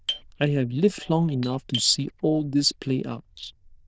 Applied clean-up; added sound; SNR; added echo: neural diffusion model UNIVERSE++.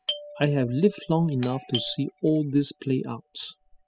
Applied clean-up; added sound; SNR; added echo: classical method spectral subtraction.